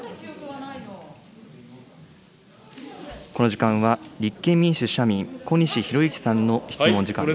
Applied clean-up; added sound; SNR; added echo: none; none; none; none.